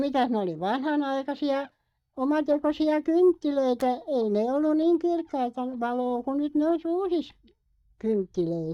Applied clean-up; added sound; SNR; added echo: neural mask model DeepFilterNet 3.